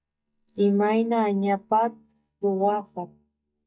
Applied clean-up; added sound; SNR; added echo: neural mask model DeepFilterNet 3.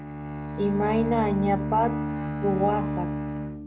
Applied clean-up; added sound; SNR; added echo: none; Bowed string instrument; 3 dB; reverberation time 0.3 s.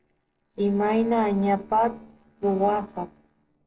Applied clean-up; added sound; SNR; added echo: neural separator model SepFormer DNS4.